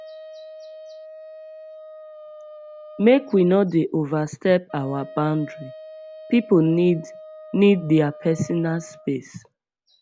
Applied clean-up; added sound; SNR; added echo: none; Wind instrument, woodwind instrument; 19 dB; none.